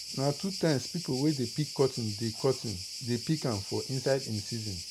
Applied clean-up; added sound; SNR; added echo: none; Cricket; 9 dB; none.